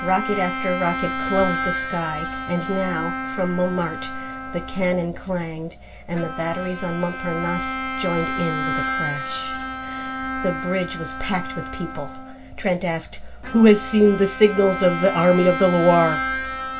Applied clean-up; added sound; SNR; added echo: none; Bowed string instrument; 6 dB; reverberation time 0.2 s.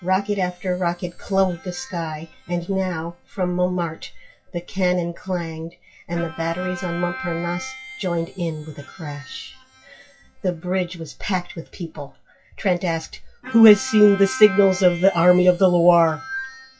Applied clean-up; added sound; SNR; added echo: classical method WPE with log-MMSE.